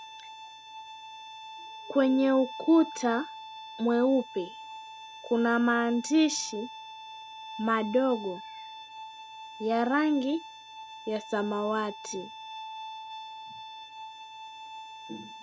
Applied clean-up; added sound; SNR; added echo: none; Bowed string instrument; 13 dB; none.